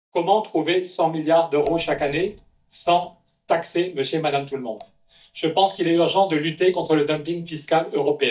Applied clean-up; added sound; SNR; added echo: neural mask model DeepFilterNet 3.